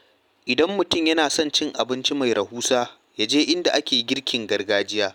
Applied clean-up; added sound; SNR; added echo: none; none; none; none.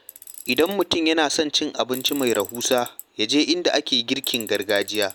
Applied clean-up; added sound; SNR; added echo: none; Tools; 17 dB; none.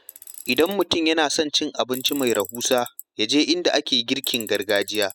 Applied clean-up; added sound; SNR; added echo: classical method spectral subtraction.